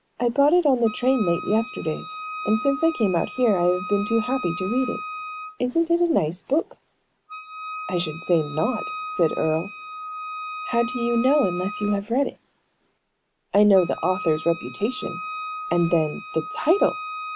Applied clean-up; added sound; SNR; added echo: none; Wind instrument, woodwind instrument; 11 dB; none.